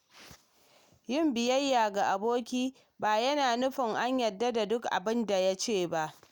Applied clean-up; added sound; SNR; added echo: none; none; none; none.